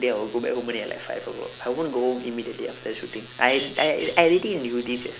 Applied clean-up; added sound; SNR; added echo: none; none; none; none.